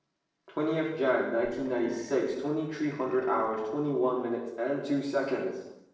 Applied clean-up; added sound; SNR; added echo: neural separator model SepFormer DNS4.